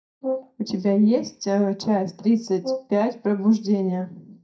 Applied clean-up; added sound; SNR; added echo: neural mask model DeepFilterNet 3.